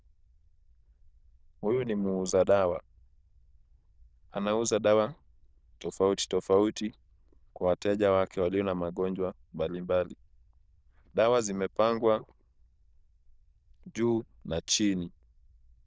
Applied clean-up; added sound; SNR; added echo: neural diffusion model UNIVERSE++.